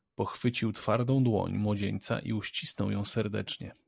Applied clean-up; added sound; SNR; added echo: none; none; none; none.